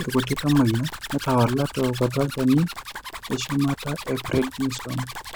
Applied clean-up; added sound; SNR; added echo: none; Zipper (clothing); 11 dB; none.